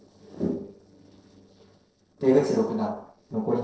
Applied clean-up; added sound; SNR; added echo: neural separator model SepFormer DNS4.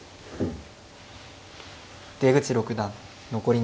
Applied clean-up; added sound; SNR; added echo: none; none; none; none.